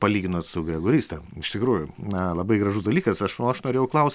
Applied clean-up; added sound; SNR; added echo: none; none; none; none.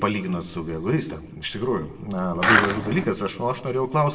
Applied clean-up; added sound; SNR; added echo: none; Skateboard; -4 dB; reverberation time 0.6 s.